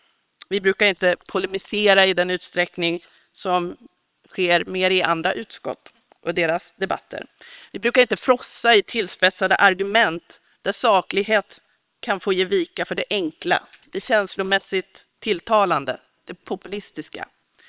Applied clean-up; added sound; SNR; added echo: neural separator model SepFormer WHAM!.